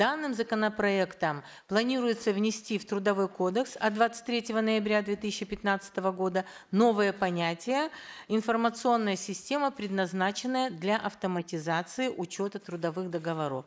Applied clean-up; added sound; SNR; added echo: neural mask model Resemble Enhance denoiser.